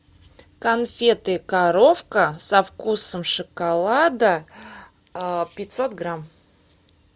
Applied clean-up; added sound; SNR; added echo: none; none; none; none.